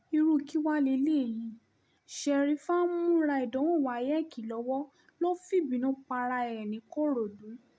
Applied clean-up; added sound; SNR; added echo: none; none; none; none.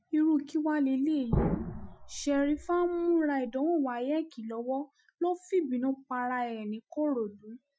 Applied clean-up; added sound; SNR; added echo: classical method Wiener filter.